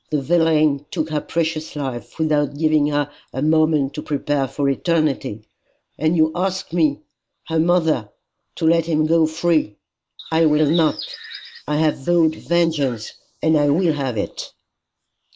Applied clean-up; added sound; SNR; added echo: neural mask model Resemble Enhance denoiser.